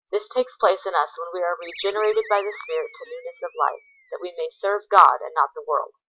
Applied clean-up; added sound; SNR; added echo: none; Animal; 20 dB; none.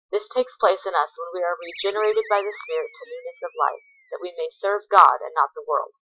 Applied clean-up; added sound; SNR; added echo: classical method Wiener filter.